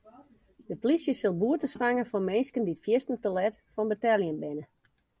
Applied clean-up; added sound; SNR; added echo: none; none; none; none.